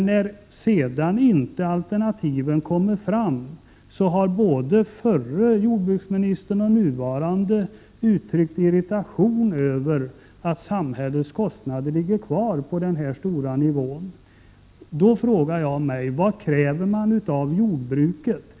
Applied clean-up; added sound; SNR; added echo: none; none; none; none.